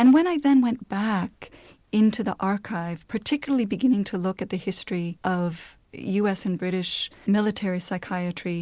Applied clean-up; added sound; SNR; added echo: none; none; none; none.